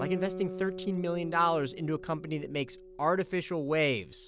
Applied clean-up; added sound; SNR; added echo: none; Guitar; 11 dB; none.